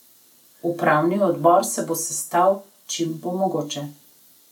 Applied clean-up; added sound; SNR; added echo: none; none; none; none.